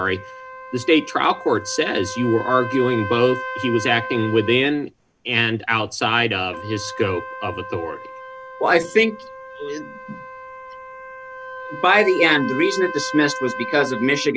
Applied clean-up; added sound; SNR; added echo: none; Trumpet; 11 dB; none.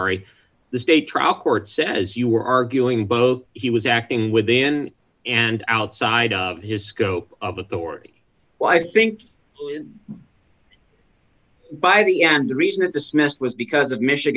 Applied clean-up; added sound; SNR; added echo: none; none; none; none.